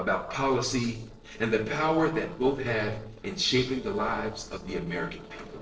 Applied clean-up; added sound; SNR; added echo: neural separator model SepFormer DNS4.